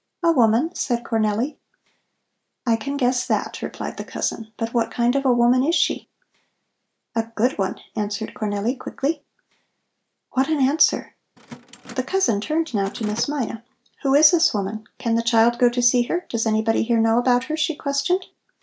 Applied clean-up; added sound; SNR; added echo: none; Mechanisms; 20 dB; none.